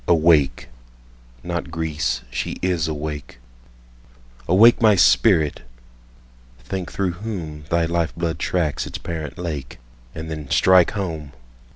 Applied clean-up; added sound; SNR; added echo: none; none; none; none.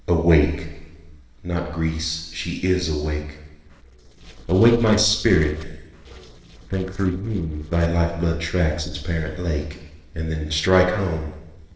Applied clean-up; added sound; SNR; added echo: neural separator model SepFormer DNS4.